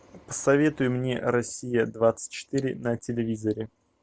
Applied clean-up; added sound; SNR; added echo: none; none; none; none.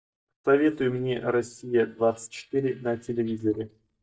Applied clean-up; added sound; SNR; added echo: neural mask model DeepFilterNet 3.